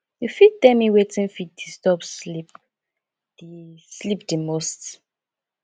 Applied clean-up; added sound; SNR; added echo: none; none; none; none.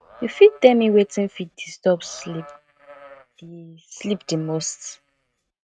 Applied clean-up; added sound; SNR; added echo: neural mask model RNNoise.